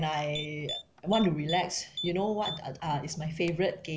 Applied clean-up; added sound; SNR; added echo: none; Typing; 12 dB; none.